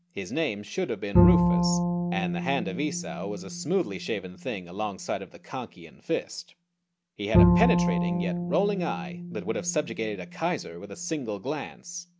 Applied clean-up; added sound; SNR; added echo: none; Bowed string instrument; -3 dB; none.